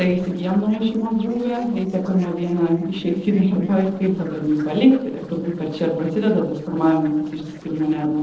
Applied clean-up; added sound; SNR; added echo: neural separator model SepFormer DNS4.